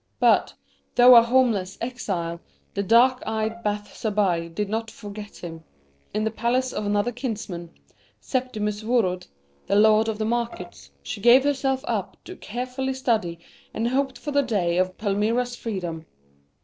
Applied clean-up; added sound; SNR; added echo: neural separator model SepFormer DNS4.